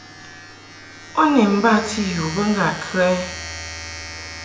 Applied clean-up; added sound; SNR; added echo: none; Domestic sounds, home sounds; 12 dB; reverberation time 0.7 s.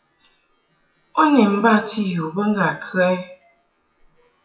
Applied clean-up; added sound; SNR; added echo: classical method WPE with log-MMSE.